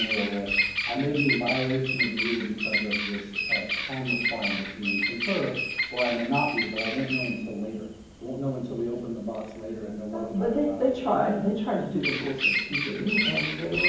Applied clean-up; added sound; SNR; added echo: none; Bird vocalization, bird call, bird song; 2 dB; reverberation time 1.2 s.